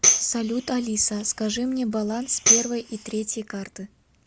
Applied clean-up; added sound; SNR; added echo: none; Tambourine; -2 dB; none.